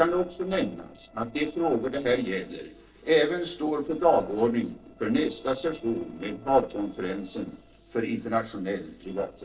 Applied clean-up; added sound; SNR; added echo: neural separator model SepFormer DNS4.